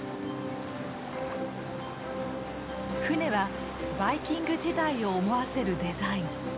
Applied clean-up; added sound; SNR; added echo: none; none; none; none.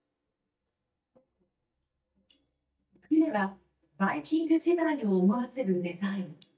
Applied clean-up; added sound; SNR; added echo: neural mask model DeepFilterNet 3.